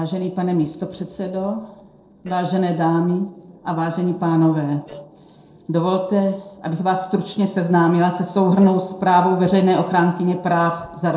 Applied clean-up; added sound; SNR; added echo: neural separator model SepFormer DNS4.